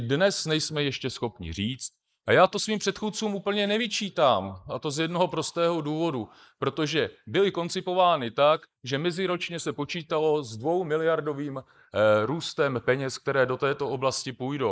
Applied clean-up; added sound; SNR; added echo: neural mask model Resemble Enhance denoiser.